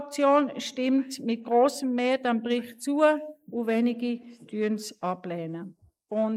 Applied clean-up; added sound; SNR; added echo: neural mask model Resemble Enhance denoiser.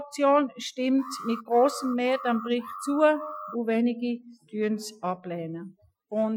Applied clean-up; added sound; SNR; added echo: classical method Wiener filter.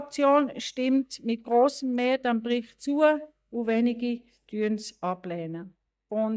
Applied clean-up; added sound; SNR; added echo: neural mask model DeepFilterNet 3.